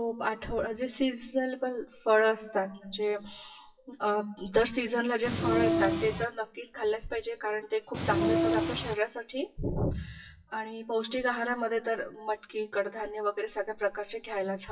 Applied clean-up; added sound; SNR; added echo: classical method WPE with log-MMSE.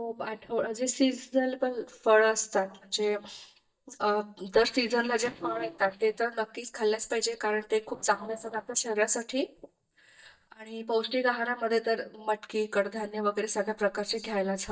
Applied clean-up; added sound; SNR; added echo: neural mask model DeepFilterNet 3.